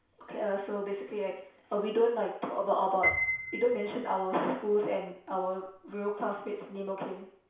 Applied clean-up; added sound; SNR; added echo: none; Piano; 9 dB; reverberation time 0.6 s.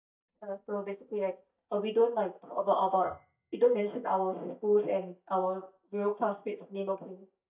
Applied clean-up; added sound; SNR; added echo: neural mask model DeepFilterNet 3.